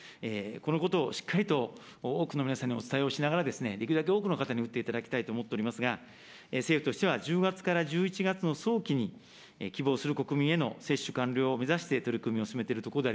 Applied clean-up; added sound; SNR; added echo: none; none; none; none.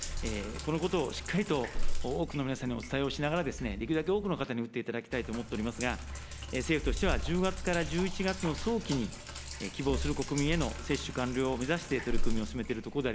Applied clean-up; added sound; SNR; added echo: none; Sink (filling or washing); 2 dB; none.